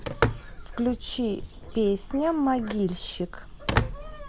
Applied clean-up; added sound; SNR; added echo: none; Telephone; 3 dB; none.